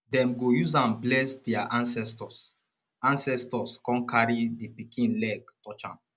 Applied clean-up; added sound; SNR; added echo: none; none; none; none.